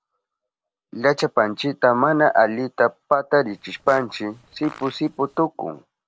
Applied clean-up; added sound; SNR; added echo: neural separator model SepFormer DNS4.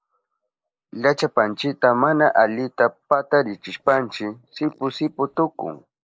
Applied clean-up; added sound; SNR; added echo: neural mask model Resemble Enhance denoiser.